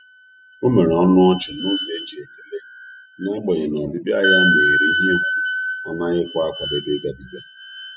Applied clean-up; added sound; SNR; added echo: classical method spectral subtraction.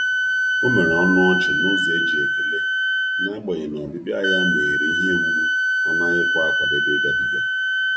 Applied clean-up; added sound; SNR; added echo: none; Wind instrument, woodwind instrument; -5 dB; none.